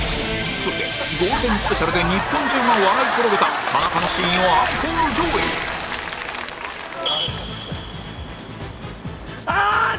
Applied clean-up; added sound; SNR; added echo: none; none; none; none.